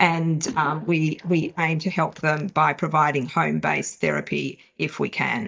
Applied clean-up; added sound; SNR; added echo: neural mask model DeepFilterNet 3.